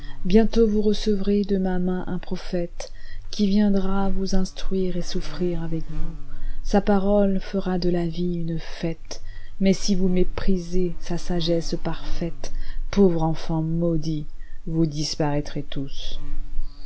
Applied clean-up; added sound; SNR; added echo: none; Buzz; -2 dB; none.